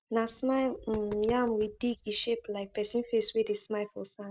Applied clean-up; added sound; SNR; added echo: none; Tap; 19 dB; none.